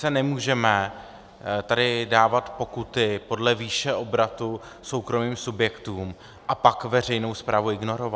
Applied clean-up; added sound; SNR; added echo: none; none; none; none.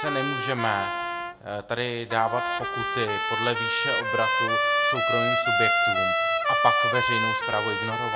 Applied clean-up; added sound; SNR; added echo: none; Trumpet; -4 dB; reverberation time 1.4 s.